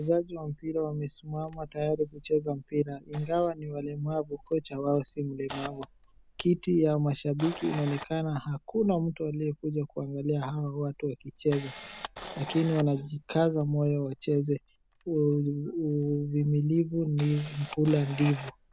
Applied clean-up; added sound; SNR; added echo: none; Camera; 18 dB; none.